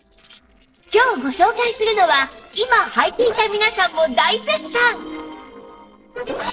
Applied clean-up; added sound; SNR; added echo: neural separator model SepFormer DNS4.